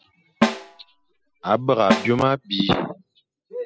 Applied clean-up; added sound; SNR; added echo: classical method spectral subtraction.